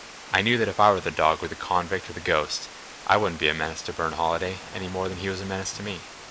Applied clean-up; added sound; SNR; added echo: none; Water; 16 dB; none.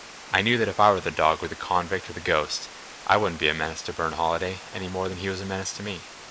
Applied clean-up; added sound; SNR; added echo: neural mask model Resemble Enhance denoiser.